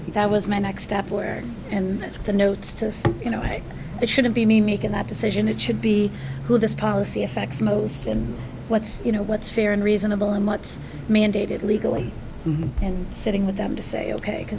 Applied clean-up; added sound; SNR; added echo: none; none; none; none.